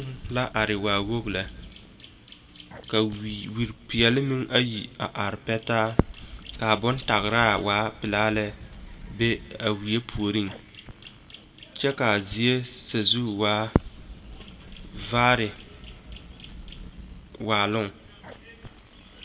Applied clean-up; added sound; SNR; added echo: none; Crackle; 11 dB; reverberation time 1.8 s.